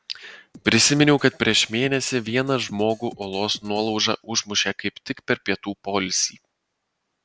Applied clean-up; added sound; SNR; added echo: neural separator model SepFormer DNS4.